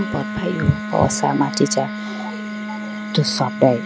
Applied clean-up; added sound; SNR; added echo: none; Wind instrument, woodwind instrument; 7 dB; none.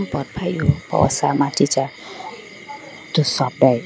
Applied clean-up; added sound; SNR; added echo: none; none; none; none.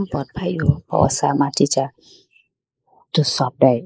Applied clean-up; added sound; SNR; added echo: neural mask model Resemble Enhance denoiser.